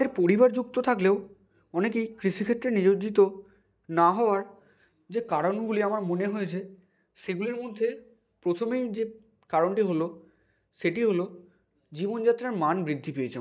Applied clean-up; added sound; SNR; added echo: none; none; none; none.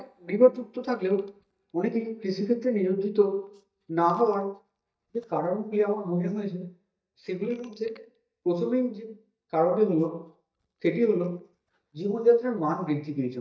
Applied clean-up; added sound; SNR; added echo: neural mask model DeepFilterNet 3.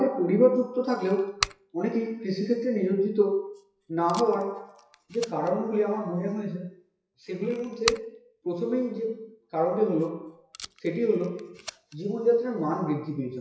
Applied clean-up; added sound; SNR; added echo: classical method WPE with log-MMSE.